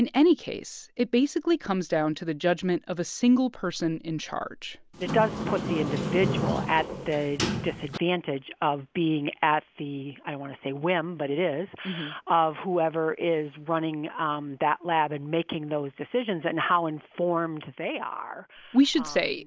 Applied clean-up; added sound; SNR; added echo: none; Sliding door; 3 dB; none.